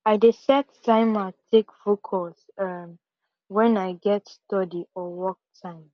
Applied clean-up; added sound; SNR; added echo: none; none; none; none.